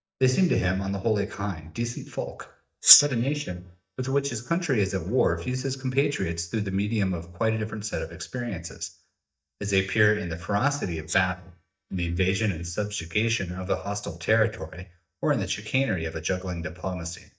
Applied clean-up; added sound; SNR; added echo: neural mask model DeepFilterNet 3.